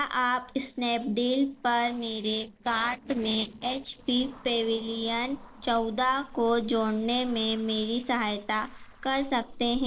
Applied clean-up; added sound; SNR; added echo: neural separator model SepFormer DNS4.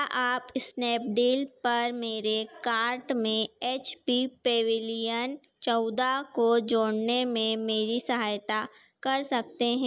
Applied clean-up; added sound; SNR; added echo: none; none; none; none.